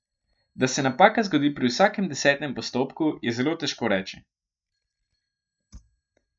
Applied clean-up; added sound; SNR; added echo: neural mask model DeepFilterNet 3.